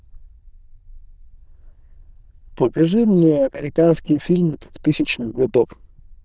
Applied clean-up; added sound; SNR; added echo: neural diffusion model UNIVERSE++.